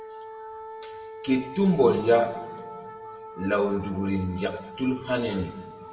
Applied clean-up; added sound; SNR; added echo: none; Wind instrument, woodwind instrument; 14 dB; reverberation time 1.7 s.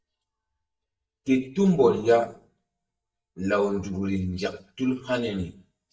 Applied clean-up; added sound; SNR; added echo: neural mask model DeepFilterNet 3.